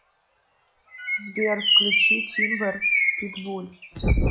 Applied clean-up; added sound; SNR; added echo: classical method log-MMSE.